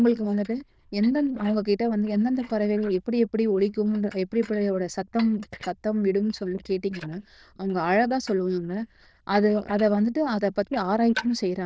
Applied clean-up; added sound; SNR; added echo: neural diffusion model UNIVERSE++.